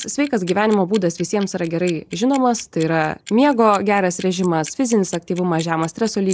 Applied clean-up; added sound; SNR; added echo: neural mask model Resemble Enhance denoiser.